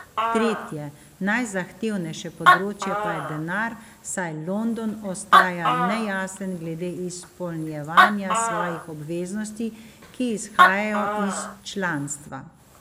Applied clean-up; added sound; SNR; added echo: none; Animal; -3 dB; none.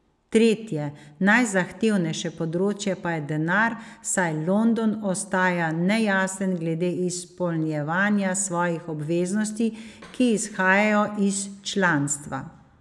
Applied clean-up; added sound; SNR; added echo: none; none; none; none.